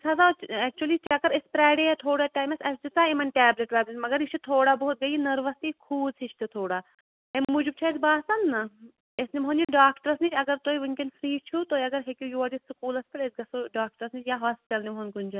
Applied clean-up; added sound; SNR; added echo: none; none; none; none.